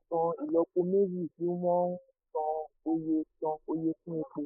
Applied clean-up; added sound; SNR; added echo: neural mask model Resemble Enhance denoiser.